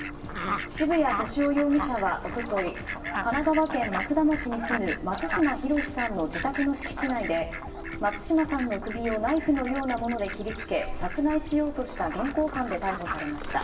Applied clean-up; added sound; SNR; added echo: none; Fowl; 7 dB; reverberation time 0.8 s.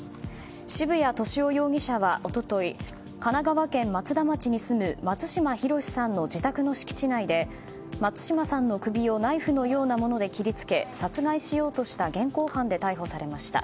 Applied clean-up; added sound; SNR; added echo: none; none; none; none.